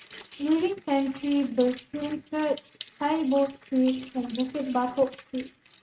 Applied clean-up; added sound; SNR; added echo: neural mask model RNNoise.